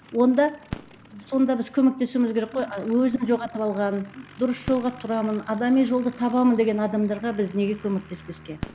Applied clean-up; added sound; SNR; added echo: none; Fireworks + Aircraft; 19 dB; none.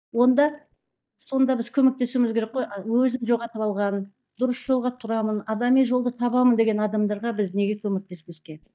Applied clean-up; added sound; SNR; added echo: neural mask model DeepFilterNet 3.